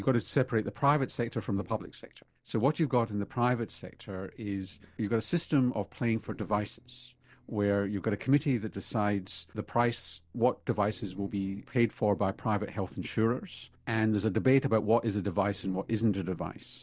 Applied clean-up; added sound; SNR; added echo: neural separator model SepFormer DNS4.